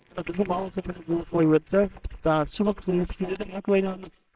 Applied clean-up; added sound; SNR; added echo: neural separator model SepFormer WHAMR!.